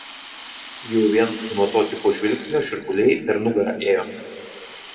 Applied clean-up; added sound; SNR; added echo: none; Rattle (instrument); 13 dB; reverberation time 2.0 s.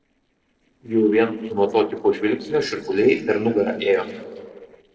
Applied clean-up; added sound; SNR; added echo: neural separator model SepFormer DNS4.